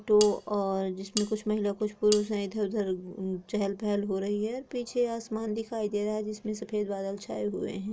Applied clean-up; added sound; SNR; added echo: none; Cutlery, silverware; 9 dB; none.